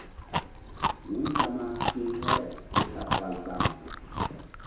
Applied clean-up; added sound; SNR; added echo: none; Chewing, mastication; -5 dB; reverberation time 1.0 s.